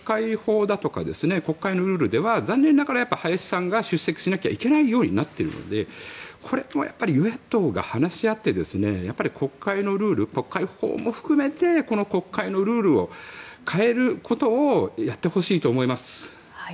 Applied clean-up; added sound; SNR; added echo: none; none; none; none.